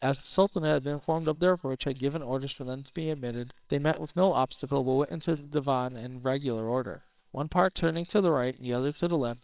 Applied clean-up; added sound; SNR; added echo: neural separator model SepFormer WHAMR!.